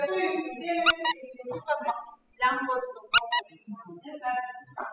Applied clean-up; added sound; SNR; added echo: classical method spectral subtraction.